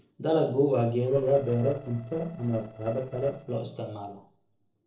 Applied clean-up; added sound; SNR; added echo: neural separator model SepFormer DNS4.